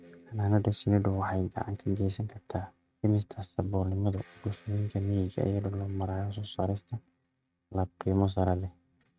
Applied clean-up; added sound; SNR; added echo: neural mask model RNNoise.